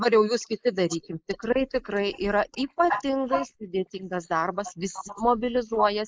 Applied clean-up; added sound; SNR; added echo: neural mask model Resemble Enhance denoiser.